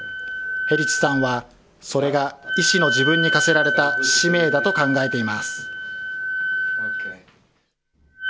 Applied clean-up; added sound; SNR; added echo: none; Wind instrument, woodwind instrument; 1 dB; none.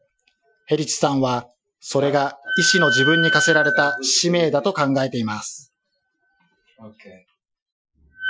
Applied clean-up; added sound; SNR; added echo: classical method Wiener filter.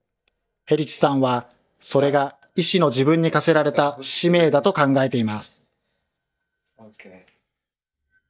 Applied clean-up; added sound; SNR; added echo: neural mask model DeepFilterNet 3.